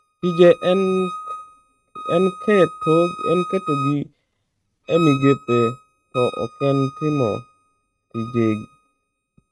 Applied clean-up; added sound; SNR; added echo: neural mask model RNNoise.